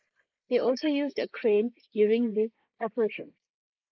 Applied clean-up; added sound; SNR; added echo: neural mask model Resemble Enhance denoiser.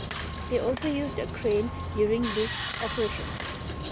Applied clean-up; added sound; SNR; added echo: none; Sawing; 3 dB; none.